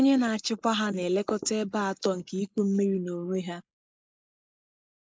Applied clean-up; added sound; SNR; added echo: neural mask model Resemble Enhance denoiser.